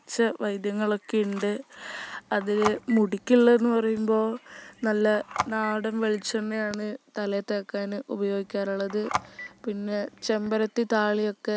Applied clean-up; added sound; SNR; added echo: none; Telephone; 12 dB; none.